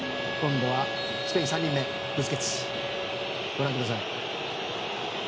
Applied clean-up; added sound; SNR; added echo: none; Wind instrument, woodwind instrument; 8 dB; none.